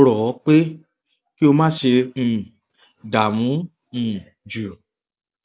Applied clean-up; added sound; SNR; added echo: none; none; none; none.